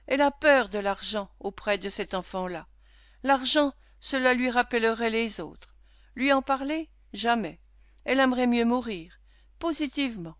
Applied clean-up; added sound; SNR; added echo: none; none; none; none.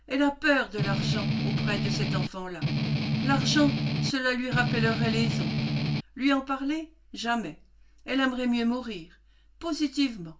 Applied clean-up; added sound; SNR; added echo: none; Strum; -2 dB; reverberation time 0.2 s.